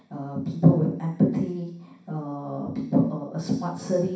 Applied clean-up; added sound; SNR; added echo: none; none; none; reverberation time 0.6 s.